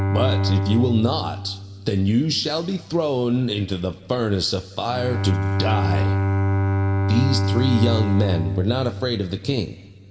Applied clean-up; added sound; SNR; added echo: none; Bowed string instrument; 0 dB; reverberation time 2.5 s.